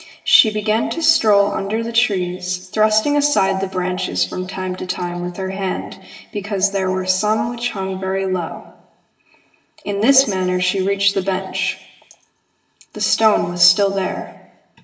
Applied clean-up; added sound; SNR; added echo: none; none; none; reverberation time 1.0 s.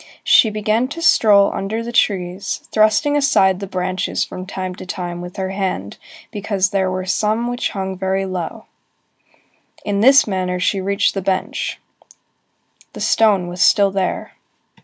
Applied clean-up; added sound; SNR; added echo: none; none; none; none.